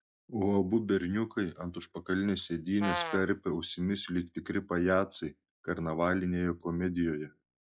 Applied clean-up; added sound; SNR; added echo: classical method log-MMSE.